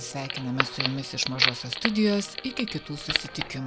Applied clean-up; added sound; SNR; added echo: none; Wood; 1 dB; none.